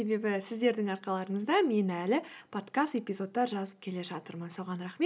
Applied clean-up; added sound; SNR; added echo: none; none; none; none.